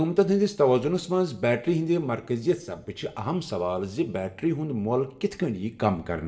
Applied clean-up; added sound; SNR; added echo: none; none; none; reverberation time 0.5 s.